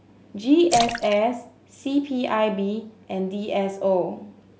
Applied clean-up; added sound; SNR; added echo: none; Splash, splatter; 10 dB; none.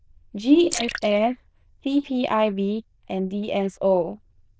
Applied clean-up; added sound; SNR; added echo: neural diffusion model UNIVERSE++.